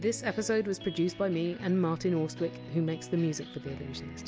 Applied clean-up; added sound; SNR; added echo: none; none; none; none.